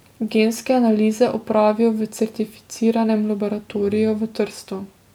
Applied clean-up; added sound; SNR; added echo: none; none; none; none.